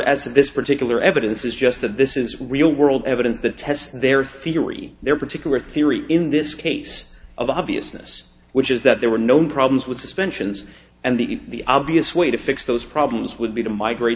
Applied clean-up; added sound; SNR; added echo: none; none; none; none.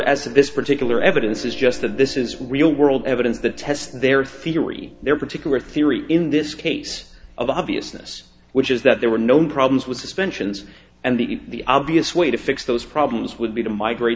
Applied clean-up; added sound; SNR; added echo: none; Piano; 16 dB; none.